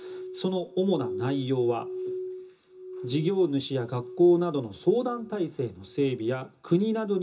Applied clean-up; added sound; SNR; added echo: none; Glass; 13 dB; reverberation time 0.2 s.